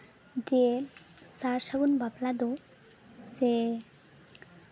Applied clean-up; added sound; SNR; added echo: none; none; none; none.